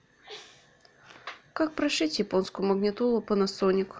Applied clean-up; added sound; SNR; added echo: none; none; none; none.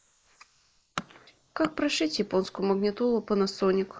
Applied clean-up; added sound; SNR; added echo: neural mask model Resemble Enhance denoiser.